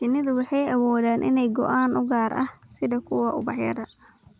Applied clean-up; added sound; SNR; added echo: none; none; none; none.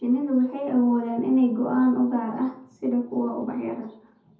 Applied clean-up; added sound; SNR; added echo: none; none; none; reverberation time 0.5 s.